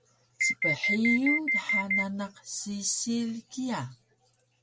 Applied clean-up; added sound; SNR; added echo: none; Alarm; -4 dB; none.